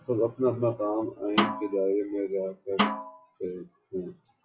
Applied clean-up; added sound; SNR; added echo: classical method log-MMSE.